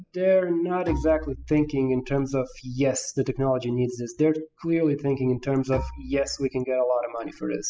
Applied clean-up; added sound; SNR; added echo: classical method spectral subtraction.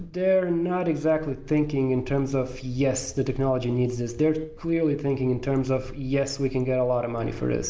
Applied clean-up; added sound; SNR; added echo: none; none; none; none.